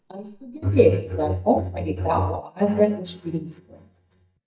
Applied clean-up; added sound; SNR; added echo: neural mask model DeepFilterNet 3.